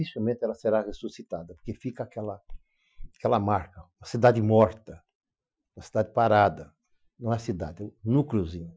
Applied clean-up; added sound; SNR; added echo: classical method Wiener filter.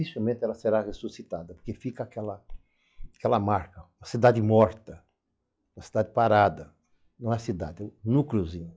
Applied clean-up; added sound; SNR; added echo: classical method log-MMSE.